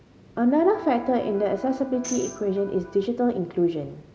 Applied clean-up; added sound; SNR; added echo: none; Tambourine + Electric guitar; 16 dB; none.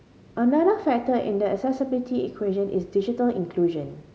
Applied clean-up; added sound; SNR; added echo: none; none; none; none.